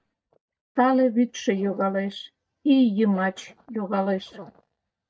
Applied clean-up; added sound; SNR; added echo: neural mask model DeepFilterNet 3.